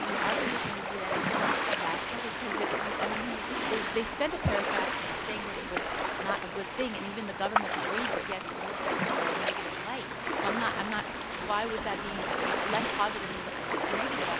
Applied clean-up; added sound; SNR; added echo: none; Ocean; -4 dB; none.